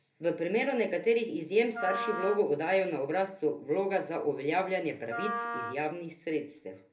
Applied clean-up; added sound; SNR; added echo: none; Wind instrument, woodwind instrument; 9 dB; reverberation time 0.3 s.